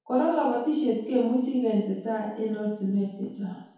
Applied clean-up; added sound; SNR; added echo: none; none; none; reverberation time 2.0 s.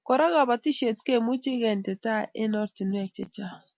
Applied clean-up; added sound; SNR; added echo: none; none; none; none.